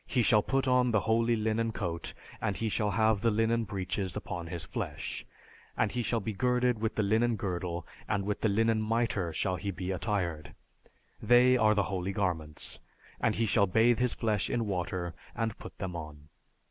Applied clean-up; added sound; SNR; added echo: none; none; none; none.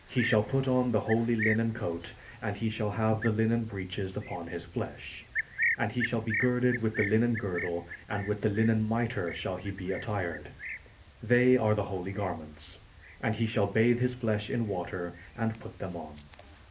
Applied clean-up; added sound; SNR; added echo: none; Cricket; 10 dB; reverberation time 0.3 s.